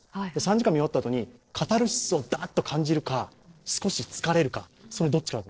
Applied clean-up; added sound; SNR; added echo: neural separator model SepFormer DNS4.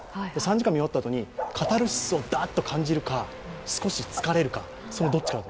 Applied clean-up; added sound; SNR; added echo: none; Bark; 13 dB; none.